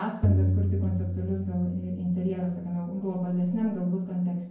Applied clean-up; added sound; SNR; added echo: none; Tabla; 0 dB; reverberation time 0.9 s.